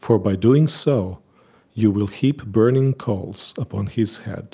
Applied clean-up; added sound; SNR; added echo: none; none; none; none.